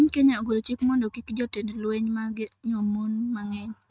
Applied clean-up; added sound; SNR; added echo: neural mask model RNNoise.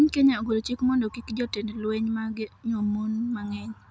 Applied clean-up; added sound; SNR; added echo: none; none; none; none.